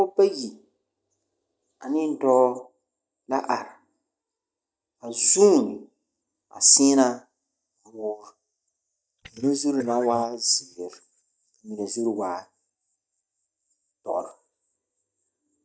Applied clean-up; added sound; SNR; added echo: neural mask model DeepFilterNet 3.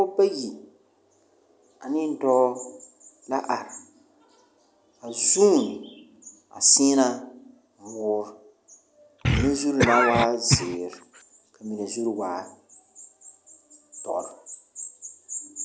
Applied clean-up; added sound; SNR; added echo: none; Cough; 0 dB; none.